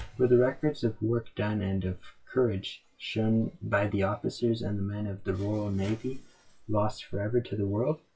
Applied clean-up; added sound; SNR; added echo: classical method WPE with log-MMSE.